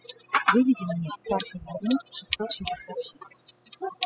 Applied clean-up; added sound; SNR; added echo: classical method spectral subtraction.